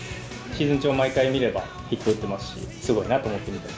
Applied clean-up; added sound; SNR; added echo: none; Whoosh, swoosh, swish; 18 dB; none.